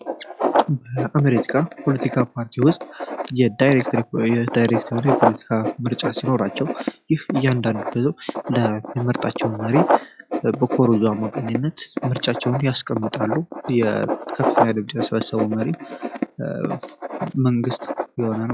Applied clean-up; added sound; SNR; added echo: classical method log-MMSE.